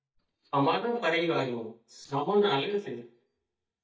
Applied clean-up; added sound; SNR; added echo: neural mask model DeepFilterNet 3.